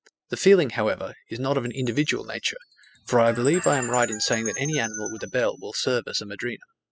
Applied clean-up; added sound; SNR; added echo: classical method spectral subtraction.